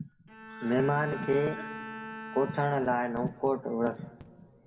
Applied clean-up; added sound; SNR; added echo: none; Bowed string instrument; 13 dB; reverberation time 1.4 s.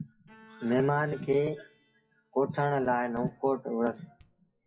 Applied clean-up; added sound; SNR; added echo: classical method WPE with log-MMSE.